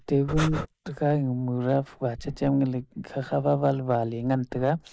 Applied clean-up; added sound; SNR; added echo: neural mask model Resemble Enhance denoiser.